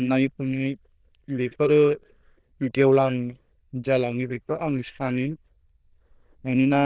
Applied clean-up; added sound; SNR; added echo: neural diffusion model UNIVERSE++.